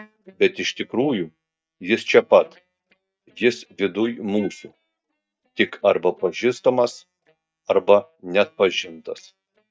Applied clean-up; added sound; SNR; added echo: neural mask model DeepFilterNet 3.